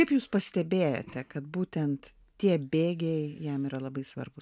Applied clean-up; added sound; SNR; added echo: none; none; none; none.